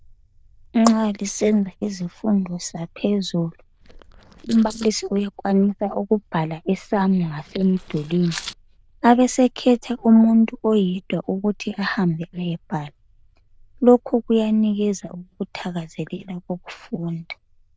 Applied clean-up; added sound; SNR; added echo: neural diffusion model UNIVERSE++.